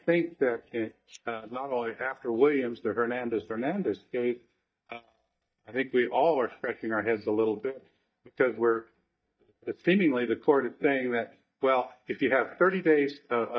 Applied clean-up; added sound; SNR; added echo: neural mask model DeepFilterNet 3.